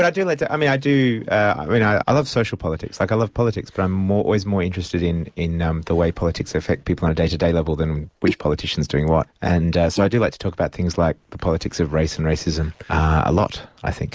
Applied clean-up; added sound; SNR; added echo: neural mask model Resemble Enhance denoiser.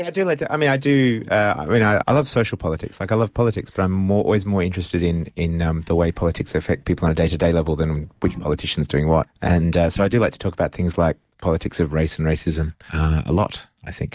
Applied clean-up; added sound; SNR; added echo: neural mask model DeepFilterNet 3.